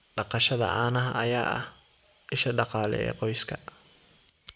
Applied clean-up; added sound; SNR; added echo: none; none; none; none.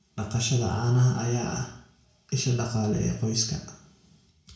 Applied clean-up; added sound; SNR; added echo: none; none; none; reverberation time 0.6 s.